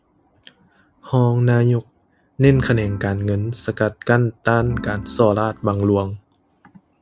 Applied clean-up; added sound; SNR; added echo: none; Organ; 13 dB; none.